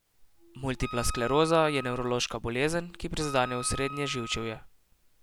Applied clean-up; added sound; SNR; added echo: none; Wind instrument, woodwind instrument; 12 dB; none.